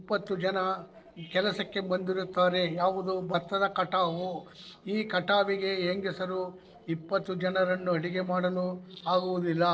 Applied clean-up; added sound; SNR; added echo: neural separator model SepFormer DNS4.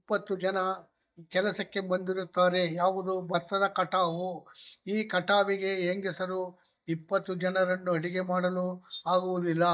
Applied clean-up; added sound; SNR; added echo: neural mask model DeepFilterNet 3.